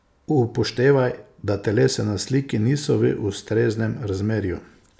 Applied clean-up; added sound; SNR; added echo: none; none; none; none.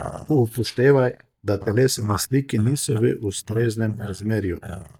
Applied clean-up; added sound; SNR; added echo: neural mask model DeepFilterNet 3.